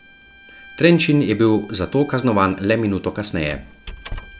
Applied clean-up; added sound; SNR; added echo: none; Bowed string instrument + Squeak; 19 dB; none.